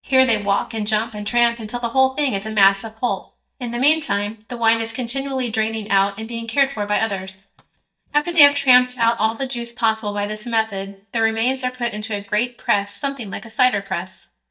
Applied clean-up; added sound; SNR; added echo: neural mask model DeepFilterNet 3.